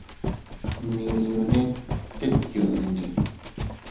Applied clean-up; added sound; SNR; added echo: none; Run; 2 dB; reverberation time 0.9 s.